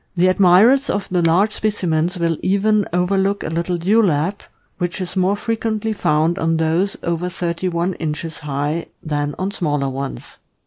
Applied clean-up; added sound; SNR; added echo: neural mask model Resemble Enhance denoiser.